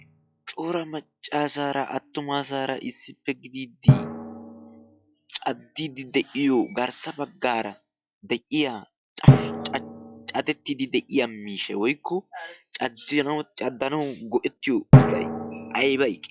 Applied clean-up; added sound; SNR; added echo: classical method log-MMSE.